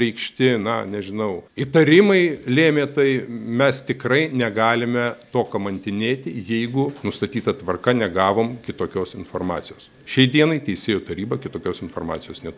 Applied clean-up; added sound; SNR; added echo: none; none; none; none.